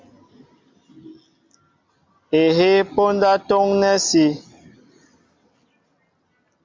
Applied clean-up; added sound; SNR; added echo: none; none; none; none.